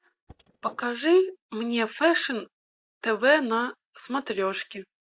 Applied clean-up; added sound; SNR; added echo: neural mask model DeepFilterNet 3.